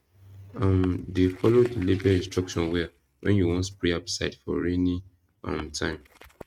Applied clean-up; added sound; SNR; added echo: neural mask model RNNoise.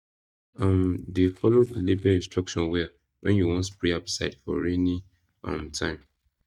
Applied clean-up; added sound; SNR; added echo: neural mask model DeepFilterNet 3.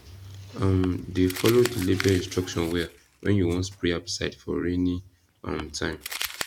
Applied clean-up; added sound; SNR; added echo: none; Crumpling, crinkling; 13 dB; none.